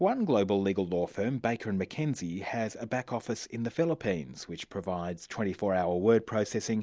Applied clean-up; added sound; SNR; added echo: none; none; none; none.